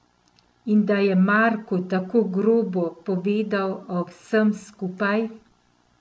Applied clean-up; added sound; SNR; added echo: none; none; none; none.